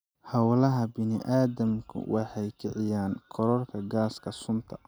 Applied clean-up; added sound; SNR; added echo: none; none; none; none.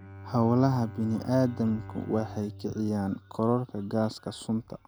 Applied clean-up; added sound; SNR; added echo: none; Bowed string instrument; 16 dB; none.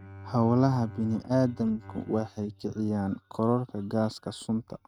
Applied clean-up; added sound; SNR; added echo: neural mask model RNNoise.